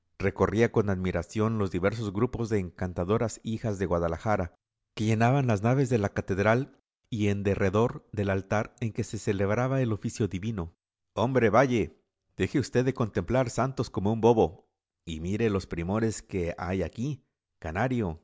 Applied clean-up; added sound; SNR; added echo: none; none; none; none.